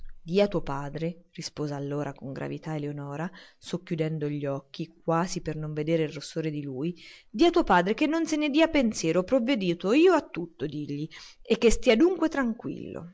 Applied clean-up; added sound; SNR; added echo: none; none; none; none.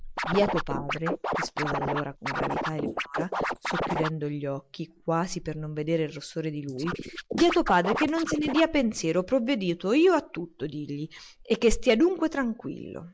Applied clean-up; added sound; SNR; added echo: neural mask model Resemble Enhance denoiser.